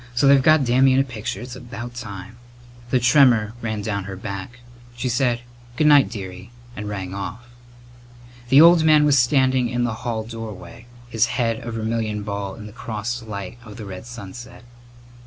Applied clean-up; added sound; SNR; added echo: none; none; none; none.